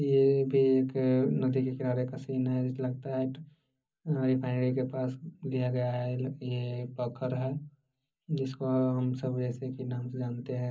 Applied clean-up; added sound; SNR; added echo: none; none; none; reverberation time 0.4 s.